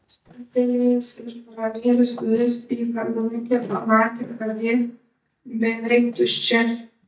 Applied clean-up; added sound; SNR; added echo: neural mask model DeepFilterNet 3.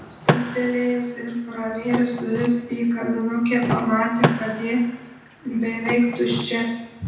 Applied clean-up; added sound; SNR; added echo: none; Door / Car; 6 dB; reverberation time 0.9 s.